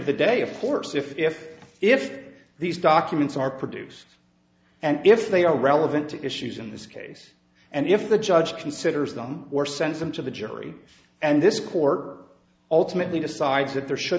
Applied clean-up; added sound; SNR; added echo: none; none; none; none.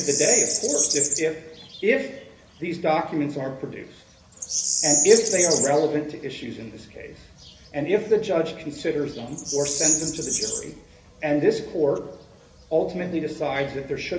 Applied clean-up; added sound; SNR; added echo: none; Bird vocalization, bird call, bird song; 3 dB; reverberation time 0.3 s.